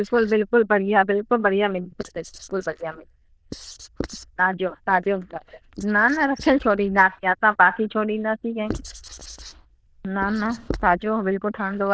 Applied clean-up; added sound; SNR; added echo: neural diffusion model UNIVERSE++.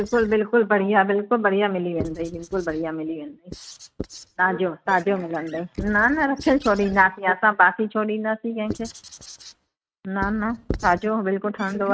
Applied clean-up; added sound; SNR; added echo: neural mask model RNNoise.